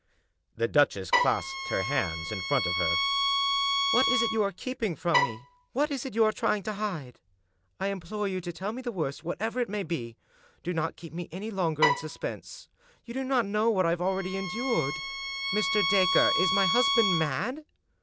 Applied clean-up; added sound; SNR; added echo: none; Bowed string instrument + Bowed string instrument; -1 dB; none.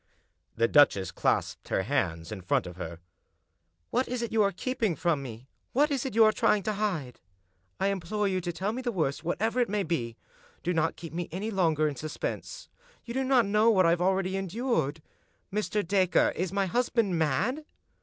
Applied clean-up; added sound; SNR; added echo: none; none; none; none.